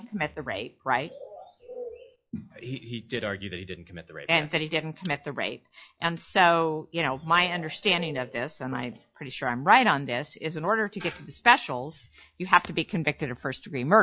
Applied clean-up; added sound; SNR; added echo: classical method log-MMSE.